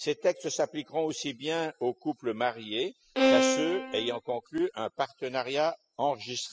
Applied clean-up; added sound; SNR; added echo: classical method spectral subtraction.